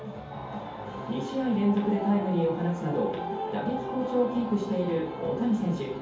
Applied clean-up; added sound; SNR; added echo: none; none; none; reverberation time 0.7 s.